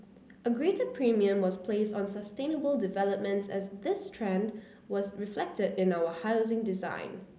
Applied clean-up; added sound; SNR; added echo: none; none; none; none.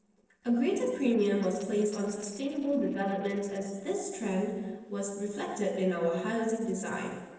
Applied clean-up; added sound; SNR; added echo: neural separator model SepFormer DNS4.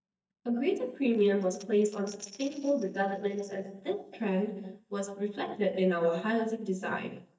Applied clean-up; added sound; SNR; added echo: neural mask model DeepFilterNet 3.